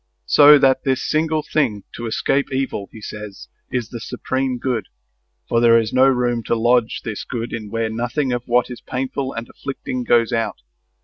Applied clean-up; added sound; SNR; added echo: none; none; none; none.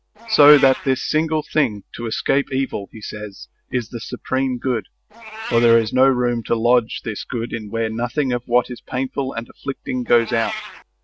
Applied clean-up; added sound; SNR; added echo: none; Meow; 18 dB; none.